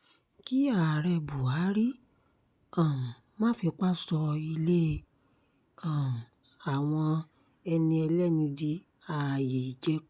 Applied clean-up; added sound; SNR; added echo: none; none; none; none.